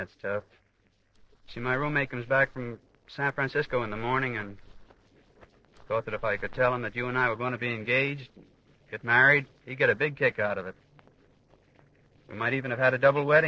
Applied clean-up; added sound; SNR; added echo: neural separator model SepFormer DNS4.